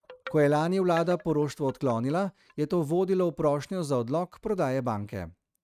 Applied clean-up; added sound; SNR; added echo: neural mask model RNNoise.